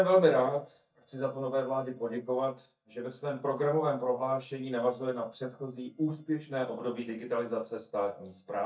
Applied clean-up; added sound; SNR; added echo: neural mask model DeepFilterNet 3.